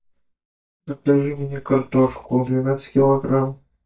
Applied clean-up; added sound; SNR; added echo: neural mask model DeepFilterNet 3.